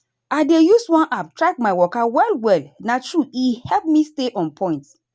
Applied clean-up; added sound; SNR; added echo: none; none; none; none.